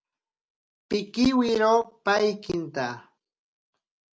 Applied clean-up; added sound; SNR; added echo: none; none; none; none.